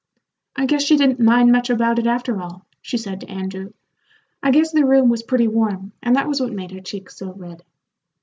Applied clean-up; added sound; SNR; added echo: none; none; none; none.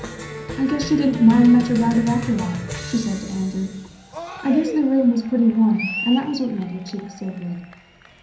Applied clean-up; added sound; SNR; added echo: none; Cheering; 12 dB; reverberation time 0.6 s.